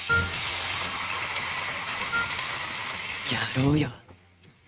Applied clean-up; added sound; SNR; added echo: neural mask model RNNoise.